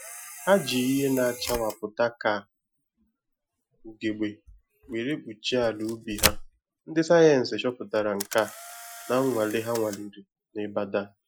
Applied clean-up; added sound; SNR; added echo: classical method Wiener filter.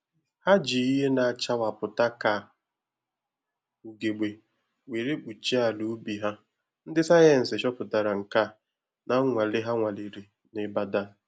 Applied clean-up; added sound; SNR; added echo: none; none; none; none.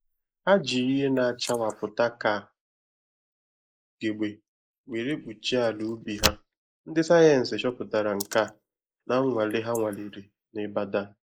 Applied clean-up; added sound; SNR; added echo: neural mask model Resemble Enhance denoiser.